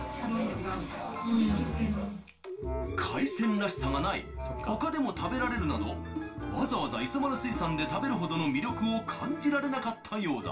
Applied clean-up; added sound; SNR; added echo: none; none; none; reverberation time 0.2 s.